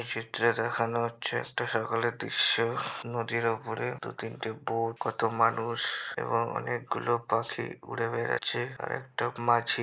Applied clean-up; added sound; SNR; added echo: neural mask model Resemble Enhance denoiser.